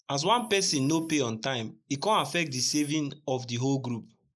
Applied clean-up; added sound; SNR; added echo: neural mask model Resemble Enhance denoiser.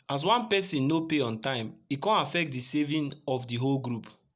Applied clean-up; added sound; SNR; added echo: none; none; none; none.